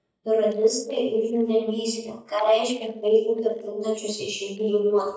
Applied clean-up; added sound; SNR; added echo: neural mask model DeepFilterNet 3.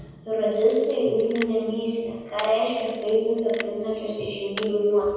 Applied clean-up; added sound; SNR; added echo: none; Camera; 13 dB; reverberation time 1.2 s.